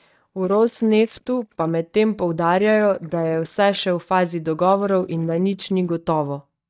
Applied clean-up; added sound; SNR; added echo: neural mask model DeepFilterNet 3.